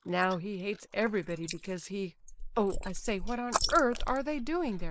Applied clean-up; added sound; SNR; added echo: neural mask model Resemble Enhance denoiser.